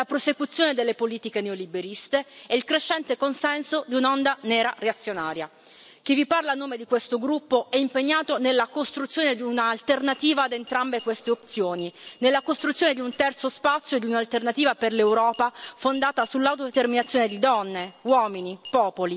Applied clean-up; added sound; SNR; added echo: none; Glass; 19 dB; none.